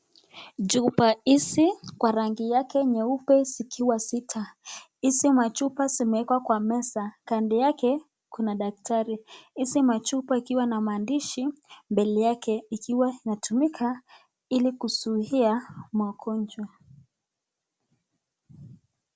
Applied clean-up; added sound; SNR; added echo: none; none; none; none.